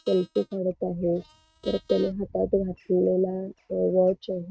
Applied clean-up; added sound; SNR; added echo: neural mask model RNNoise.